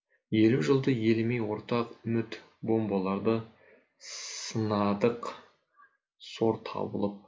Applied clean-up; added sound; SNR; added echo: none; none; none; none.